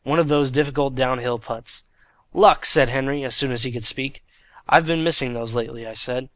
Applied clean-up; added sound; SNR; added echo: none; none; none; none.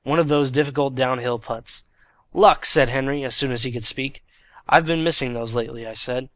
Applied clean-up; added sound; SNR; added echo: neural mask model Resemble Enhance denoiser.